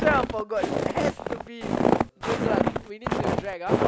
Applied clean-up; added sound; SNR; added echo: none; Walk, footsteps; -5 dB; none.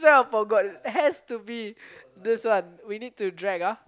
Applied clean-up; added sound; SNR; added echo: none; none; none; none.